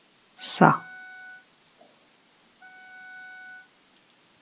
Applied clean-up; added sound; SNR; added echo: none; Wind instrument, woodwind instrument; 19 dB; none.